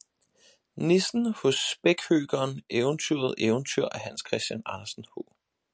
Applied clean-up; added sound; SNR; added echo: none; none; none; none.